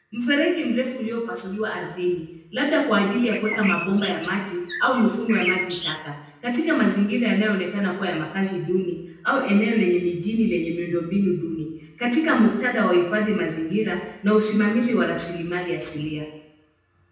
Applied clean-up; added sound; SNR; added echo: none; Bird; 7 dB; reverberation time 0.8 s.